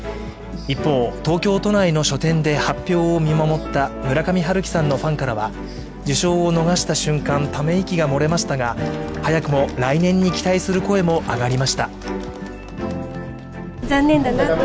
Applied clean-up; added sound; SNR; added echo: none; none; none; none.